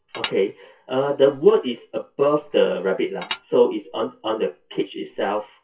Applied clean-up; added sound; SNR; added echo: classical method WPE with log-MMSE.